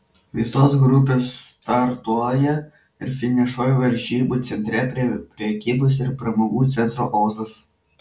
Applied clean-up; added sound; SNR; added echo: none; none; none; none.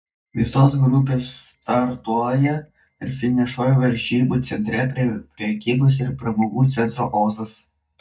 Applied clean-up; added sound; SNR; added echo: neural mask model DeepFilterNet 3.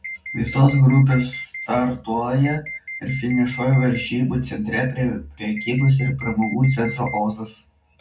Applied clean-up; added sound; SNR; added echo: none; Alarm; 13 dB; reverberation time 0.3 s.